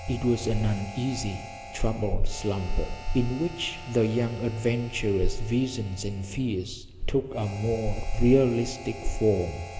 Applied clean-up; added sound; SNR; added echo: none; Harmonica; 18 dB; none.